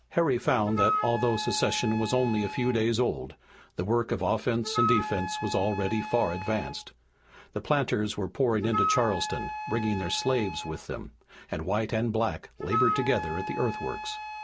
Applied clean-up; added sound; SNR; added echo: none; Wind instrument, woodwind instrument; 6 dB; none.